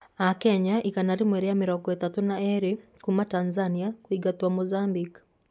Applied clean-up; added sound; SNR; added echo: none; none; none; none.